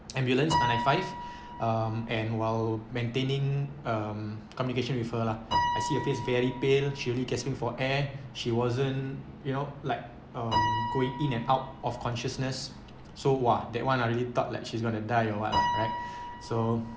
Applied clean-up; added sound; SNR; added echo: none; Piano; 7 dB; none.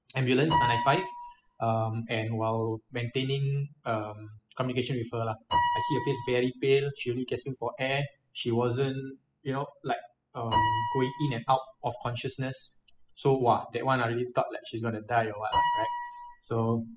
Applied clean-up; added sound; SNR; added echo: classical method spectral subtraction.